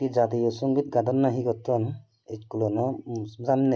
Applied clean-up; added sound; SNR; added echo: none; none; none; none.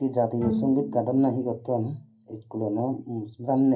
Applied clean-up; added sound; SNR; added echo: none; Bowed string instrument; 9 dB; reverberation time 0.3 s.